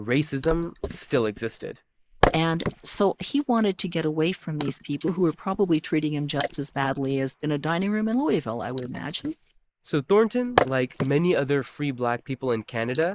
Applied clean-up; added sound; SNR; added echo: neural mask model Resemble Enhance denoiser.